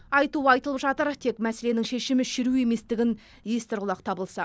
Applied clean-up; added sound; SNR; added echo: none; none; none; none.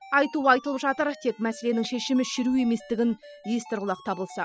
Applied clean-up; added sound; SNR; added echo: classical method spectral subtraction.